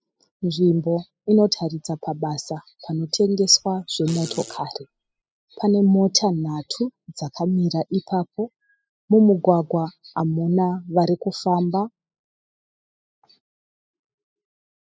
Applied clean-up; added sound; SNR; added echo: classical method spectral subtraction.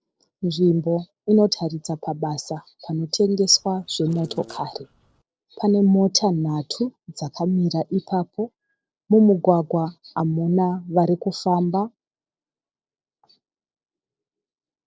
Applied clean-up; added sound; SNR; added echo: neural separator model SepFormer DNS4.